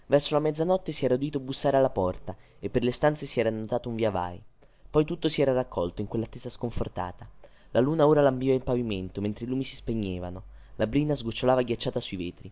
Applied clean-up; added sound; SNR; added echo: none; none; none; none.